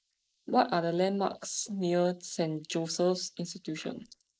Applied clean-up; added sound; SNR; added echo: neural mask model Resemble Enhance denoiser.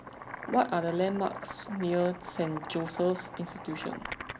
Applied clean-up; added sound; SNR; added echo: none; Boiling; 11 dB; none.